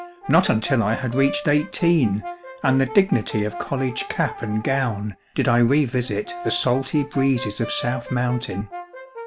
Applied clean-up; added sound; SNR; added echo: none; Brass instrument; 13 dB; none.